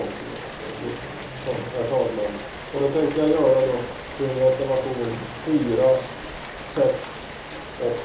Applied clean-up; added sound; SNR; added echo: none; Rain; 11 dB; reverberation time 1.2 s.